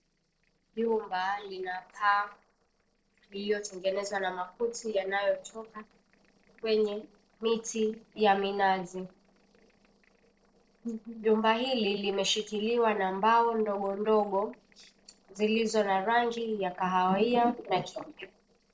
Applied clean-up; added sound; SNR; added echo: neural separator model SepFormer DNS4.